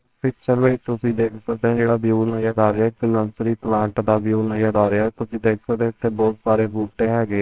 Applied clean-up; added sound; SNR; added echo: neural separator model SepFormer WHAMR!.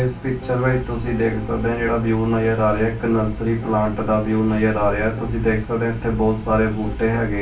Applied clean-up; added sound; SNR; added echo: none; Piano; 19 dB; reverberation time 0.2 s.